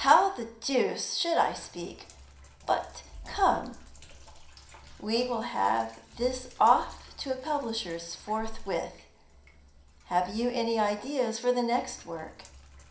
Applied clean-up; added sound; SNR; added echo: none; Sink (filling or washing); 18 dB; reverberation time 0.5 s.